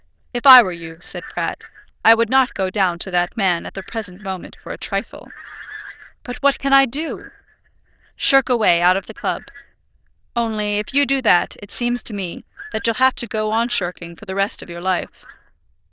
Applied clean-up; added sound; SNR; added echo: neural diffusion model UNIVERSE++.